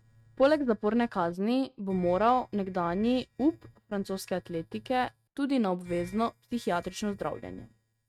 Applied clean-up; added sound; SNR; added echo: neural mask model RNNoise.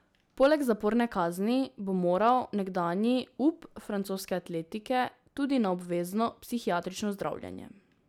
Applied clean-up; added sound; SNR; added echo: none; none; none; none.